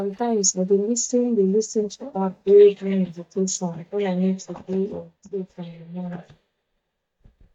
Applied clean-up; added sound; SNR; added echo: neural mask model DeepFilterNet 3.